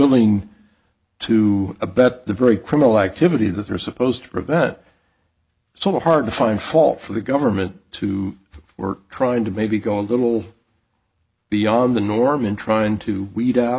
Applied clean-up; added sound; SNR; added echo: none; none; none; none.